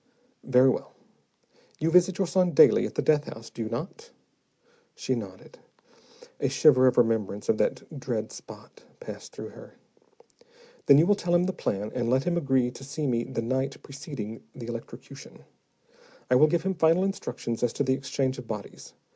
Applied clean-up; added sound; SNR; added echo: none; none; none; none.